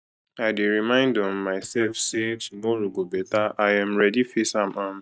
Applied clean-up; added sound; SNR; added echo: neural mask model DeepFilterNet 3.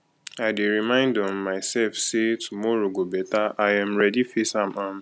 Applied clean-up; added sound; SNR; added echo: none; none; none; none.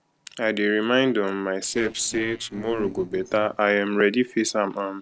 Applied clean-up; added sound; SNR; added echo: neural separator model SepFormer DNS4.